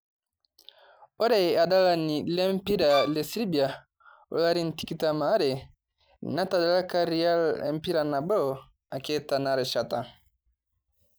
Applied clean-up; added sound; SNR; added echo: none; Bowed string instrument; 9 dB; none.